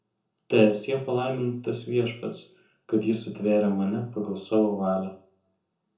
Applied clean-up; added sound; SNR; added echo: none; none; none; reverberation time 0.5 s.